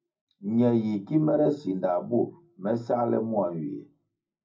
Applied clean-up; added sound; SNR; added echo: none; none; none; reverberation time 0.4 s.